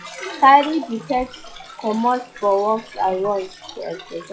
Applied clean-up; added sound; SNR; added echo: classical method log-MMSE.